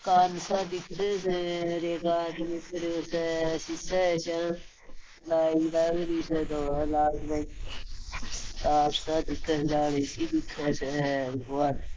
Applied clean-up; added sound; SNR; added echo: neural mask model Resemble Enhance denoiser.